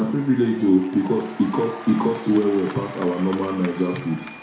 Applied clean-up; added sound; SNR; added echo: none; Applause / Crowd / Cheering; 17 dB; reverberation time 0.6 s.